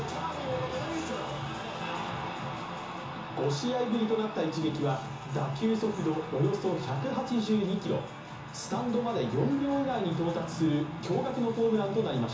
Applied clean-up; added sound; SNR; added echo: none; none; none; reverberation time 0.7 s.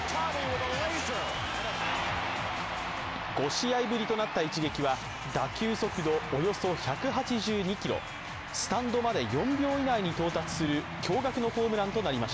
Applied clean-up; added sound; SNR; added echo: none; none; none; none.